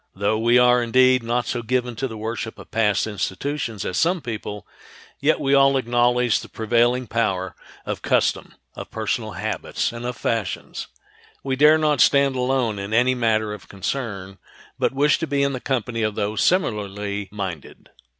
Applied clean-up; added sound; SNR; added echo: none; none; none; none.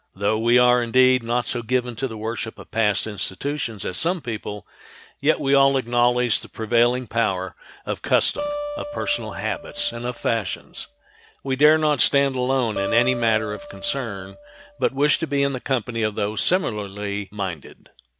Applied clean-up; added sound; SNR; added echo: none; Acoustic guitar; 10 dB; none.